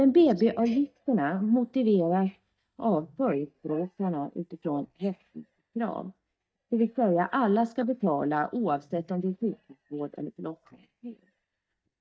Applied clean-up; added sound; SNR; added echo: neural mask model DeepFilterNet 3.